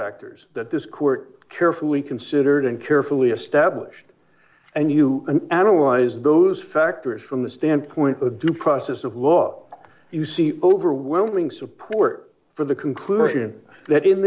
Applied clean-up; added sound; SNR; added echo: none; none; none; none.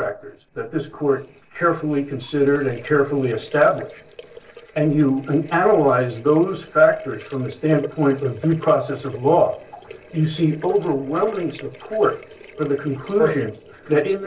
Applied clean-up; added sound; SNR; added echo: neural separator model SepFormer DNS4.